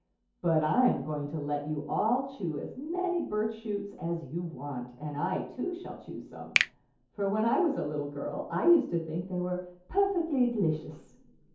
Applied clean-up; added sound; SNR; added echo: none; Finger snapping; 5 dB; reverberation time 0.6 s.